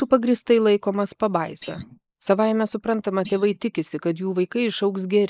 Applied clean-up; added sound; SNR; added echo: neural mask model Resemble Enhance denoiser.